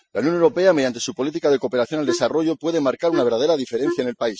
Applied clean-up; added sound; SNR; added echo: classical method spectral subtraction.